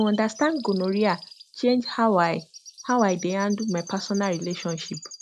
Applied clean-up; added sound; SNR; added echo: none; Chirp, tweet; 18 dB; none.